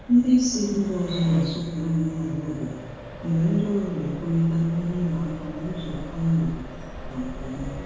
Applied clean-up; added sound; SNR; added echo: none; Accelerating, revving, vroom; 13 dB; reverberation time 1.1 s.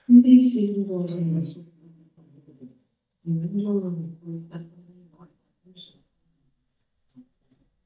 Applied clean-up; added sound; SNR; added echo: neural mask model DeepFilterNet 3.